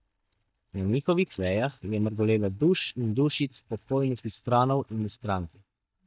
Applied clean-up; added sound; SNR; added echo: neural mask model DeepFilterNet 3.